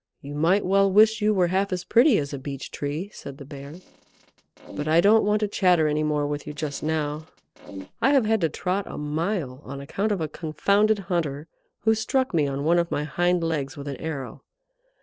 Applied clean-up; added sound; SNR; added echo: neural separator model SepFormer DNS4.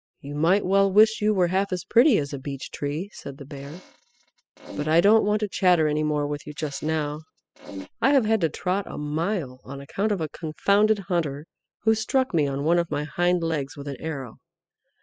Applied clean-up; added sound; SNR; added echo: classical method spectral subtraction.